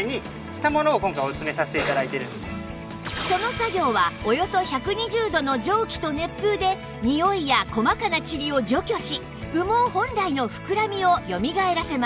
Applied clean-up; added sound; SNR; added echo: none; none; none; none.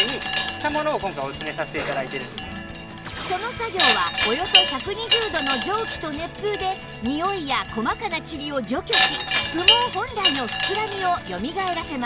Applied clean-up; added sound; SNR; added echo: none; Wind chime; 0 dB; none.